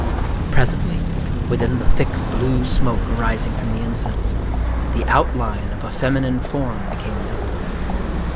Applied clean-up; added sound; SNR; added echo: none; Walk, footsteps; 0 dB; none.